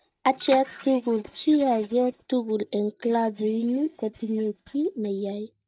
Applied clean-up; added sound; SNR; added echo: neural mask model DeepFilterNet 3.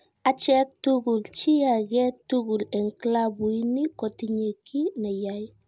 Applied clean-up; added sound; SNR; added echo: none; none; none; none.